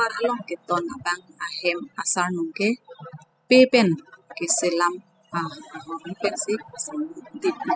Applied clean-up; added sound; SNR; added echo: classical method spectral subtraction.